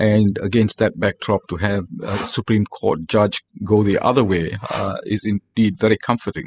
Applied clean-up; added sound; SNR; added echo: classical method spectral subtraction.